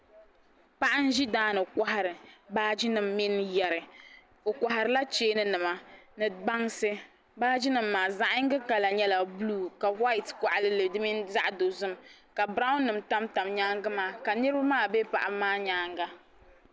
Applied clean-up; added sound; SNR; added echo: none; none; none; none.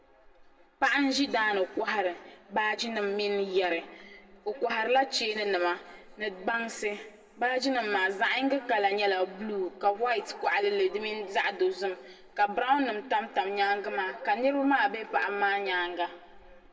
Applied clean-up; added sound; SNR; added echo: none; none; none; reverberation time 1.7 s.